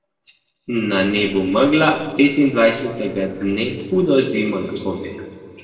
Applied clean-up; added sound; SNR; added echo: neural separator model SepFormer DNS4.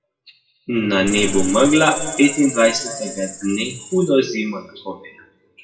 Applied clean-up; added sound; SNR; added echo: classical method WPE with log-MMSE.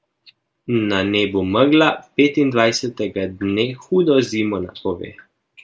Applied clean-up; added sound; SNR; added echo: none; none; none; none.